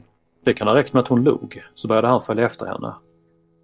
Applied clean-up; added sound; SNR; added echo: neural separator model SepFormer DNS4.